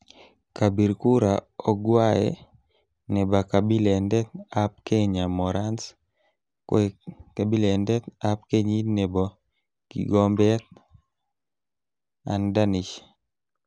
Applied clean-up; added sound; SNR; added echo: none; none; none; none.